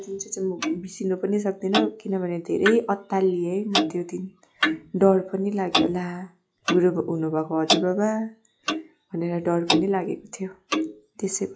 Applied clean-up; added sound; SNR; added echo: classical method log-MMSE.